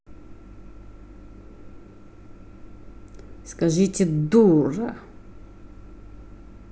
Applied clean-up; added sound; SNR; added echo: none; none; none; none.